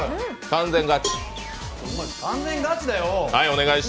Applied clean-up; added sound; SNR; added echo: none; Cowbell; 12 dB; none.